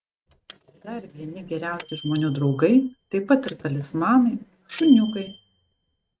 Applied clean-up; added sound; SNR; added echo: neural mask model RNNoise.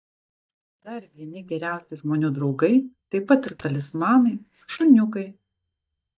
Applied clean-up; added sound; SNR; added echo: neural mask model DeepFilterNet 3.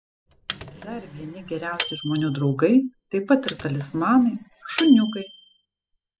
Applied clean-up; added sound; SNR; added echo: classical method spectral subtraction.